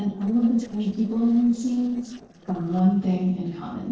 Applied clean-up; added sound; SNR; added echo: neural separator model SepFormer DNS4.